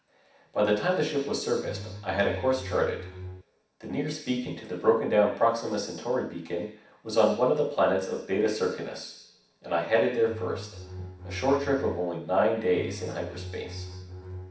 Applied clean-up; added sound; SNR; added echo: none; Bowed string instrument; 11 dB; reverberation time 0.7 s.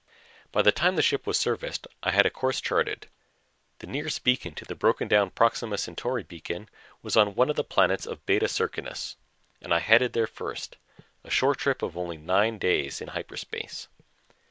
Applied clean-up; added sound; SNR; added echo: none; none; none; none.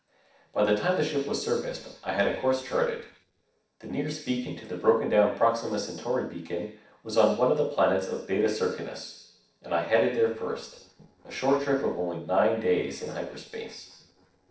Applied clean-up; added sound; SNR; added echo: neural separator model SepFormer DNS4.